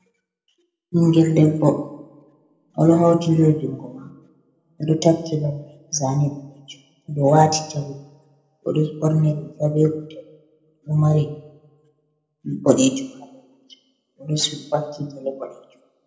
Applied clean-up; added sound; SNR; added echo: none; none; none; reverberation time 0.7 s.